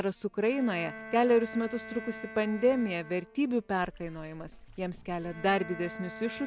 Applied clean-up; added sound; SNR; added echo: none; Bowed string instrument + Water / Splash, splatter; 15 dB; none.